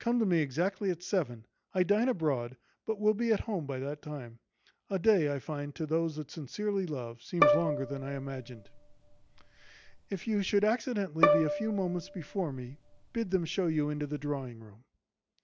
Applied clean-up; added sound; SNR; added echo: none; Bowed string instrument; 2 dB; none.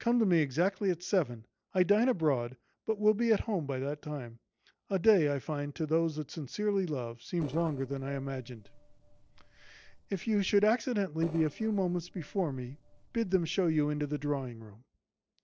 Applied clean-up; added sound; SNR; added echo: neural separator model SepFormer DNS4.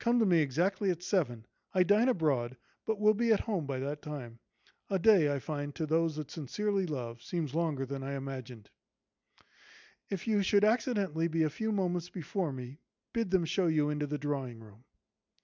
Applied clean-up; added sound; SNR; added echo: none; none; none; none.